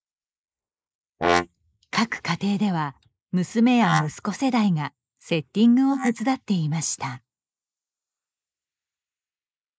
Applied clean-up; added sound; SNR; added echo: neural mask model Resemble Enhance denoiser.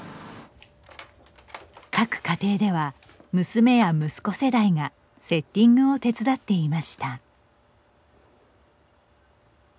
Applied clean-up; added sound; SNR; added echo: none; none; none; none.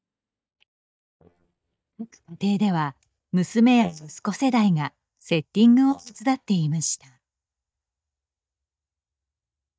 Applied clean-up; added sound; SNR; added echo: neural mask model DeepFilterNet 3.